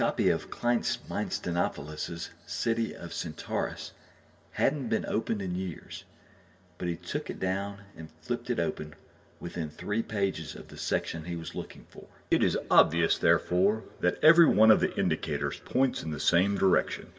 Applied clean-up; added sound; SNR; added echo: none; none; none; reverberation time 1.5 s.